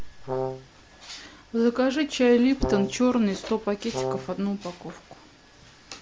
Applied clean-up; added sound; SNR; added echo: none; Brass instrument; 5 dB; none.